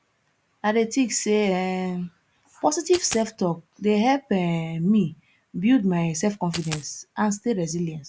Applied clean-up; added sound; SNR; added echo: none; Coin (dropping); 10 dB; none.